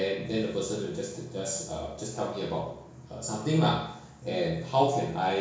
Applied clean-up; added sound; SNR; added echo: none; none; none; reverberation time 0.6 s.